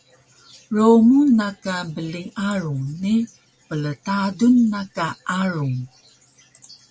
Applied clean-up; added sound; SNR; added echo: none; none; none; none.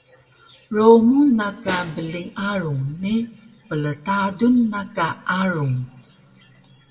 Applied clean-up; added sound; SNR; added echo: none; Snare drum; 17 dB; reverberation time 0.9 s.